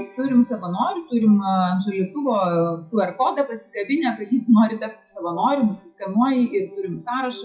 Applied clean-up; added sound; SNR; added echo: classical method WPE with log-MMSE.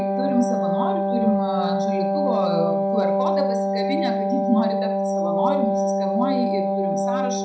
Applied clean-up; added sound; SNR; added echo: none; Wind instrument, woodwind instrument; -4 dB; reverberation time 0.4 s.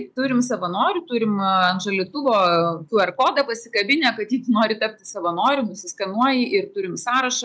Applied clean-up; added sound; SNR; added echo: none; none; none; none.